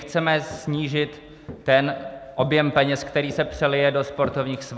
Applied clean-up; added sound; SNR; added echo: none; Walk, footsteps; 19 dB; none.